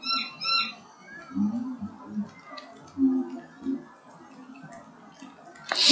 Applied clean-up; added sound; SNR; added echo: classical method WPE with log-MMSE.